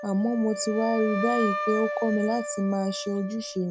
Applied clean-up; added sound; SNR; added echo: none; Wind instrument, woodwind instrument; 6 dB; none.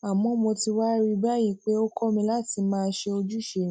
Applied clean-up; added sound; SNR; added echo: none; none; none; none.